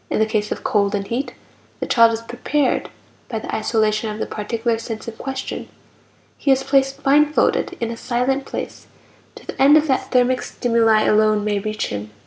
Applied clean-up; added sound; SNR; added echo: none; none; none; none.